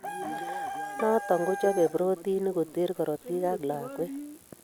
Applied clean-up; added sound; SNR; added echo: none; Bowed string instrument; 19 dB; none.